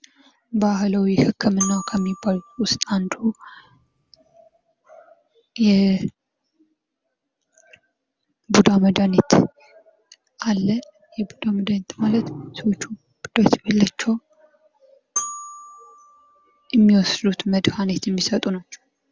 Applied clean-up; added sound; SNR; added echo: none; Glockenspiel; 14 dB; none.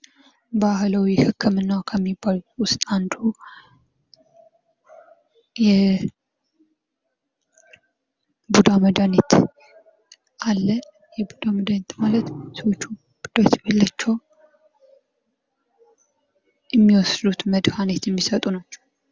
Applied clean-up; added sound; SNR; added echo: none; none; none; none.